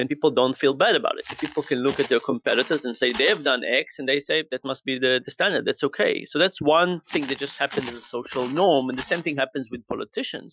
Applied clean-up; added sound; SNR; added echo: classical method Wiener filter.